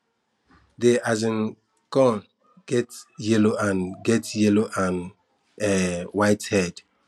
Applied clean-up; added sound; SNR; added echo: none; none; none; none.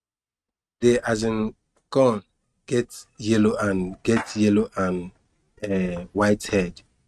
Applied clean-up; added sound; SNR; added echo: neural mask model RNNoise.